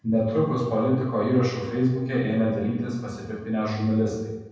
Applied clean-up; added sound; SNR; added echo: none; none; none; reverberation time 1.1 s.